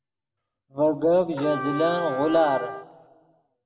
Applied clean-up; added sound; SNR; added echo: none; Trumpet; 9 dB; reverberation time 1.1 s.